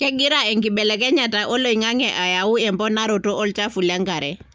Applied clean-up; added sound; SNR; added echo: none; none; none; none.